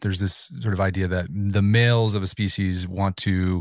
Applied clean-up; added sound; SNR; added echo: none; none; none; none.